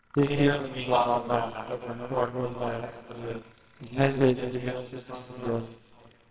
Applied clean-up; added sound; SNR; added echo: neural separator model SepFormer WHAMR!.